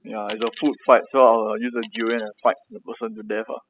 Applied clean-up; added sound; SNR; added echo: classical method spectral subtraction.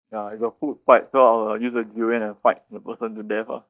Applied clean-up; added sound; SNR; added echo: neural mask model DeepFilterNet 3.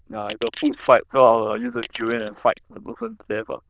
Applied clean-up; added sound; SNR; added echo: neural diffusion model UNIVERSE++.